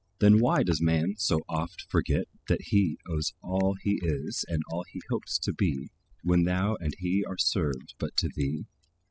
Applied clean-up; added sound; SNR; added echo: classical method spectral subtraction.